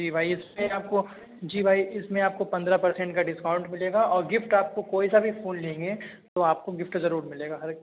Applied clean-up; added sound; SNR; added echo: none; none; none; none.